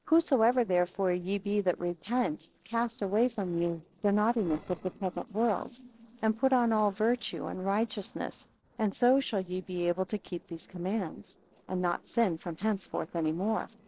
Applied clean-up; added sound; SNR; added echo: neural separator model SepFormer DNS4.